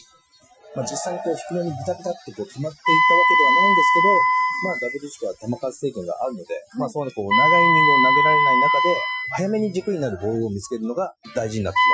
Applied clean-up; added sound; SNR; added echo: classical method Wiener filter.